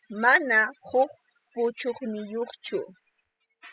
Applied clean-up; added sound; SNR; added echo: classical method spectral subtraction.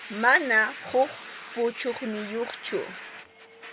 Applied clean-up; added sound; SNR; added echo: none; Domestic sounds, home sounds; 14 dB; none.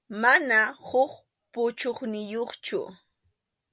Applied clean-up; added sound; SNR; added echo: none; none; none; none.